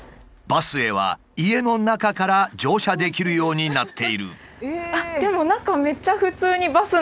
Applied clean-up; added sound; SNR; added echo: none; none; none; none.